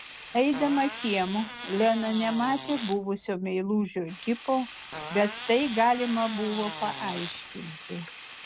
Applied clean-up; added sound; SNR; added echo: none; Fart + Sink (filling or washing); 12 dB; none.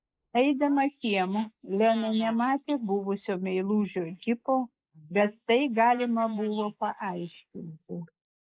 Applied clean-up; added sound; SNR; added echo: neural mask model Resemble Enhance denoiser.